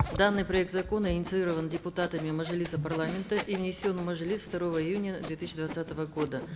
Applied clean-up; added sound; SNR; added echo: none; Sawing; 13 dB; none.